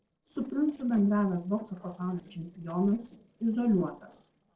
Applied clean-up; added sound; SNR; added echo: neural separator model SepFormer DNS4.